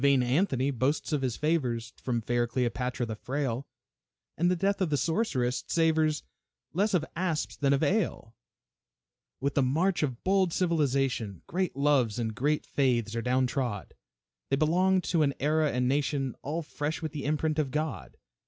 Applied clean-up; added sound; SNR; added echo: none; none; none; none.